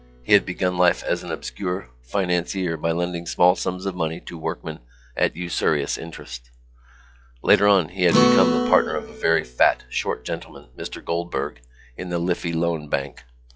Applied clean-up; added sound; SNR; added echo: classical method log-MMSE.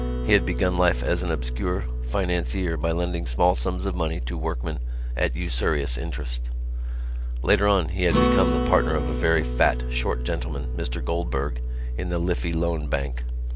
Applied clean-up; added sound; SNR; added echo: none; Acoustic guitar; 9 dB; none.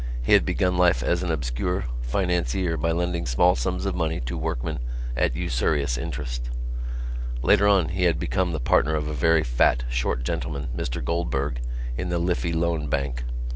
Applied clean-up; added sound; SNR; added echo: none; none; none; none.